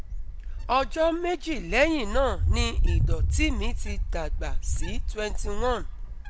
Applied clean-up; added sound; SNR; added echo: none; Wind; -3 dB; none.